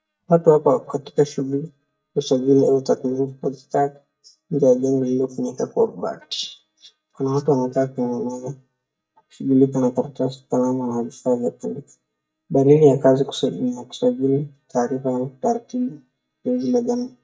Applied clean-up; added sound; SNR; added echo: neural mask model DeepFilterNet 3.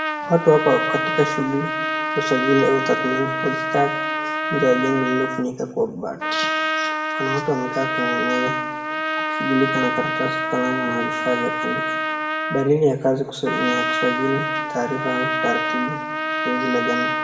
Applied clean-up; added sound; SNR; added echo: none; Trumpet; 1 dB; reverberation time 1.3 s.